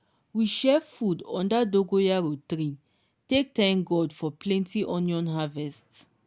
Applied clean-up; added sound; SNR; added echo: none; none; none; none.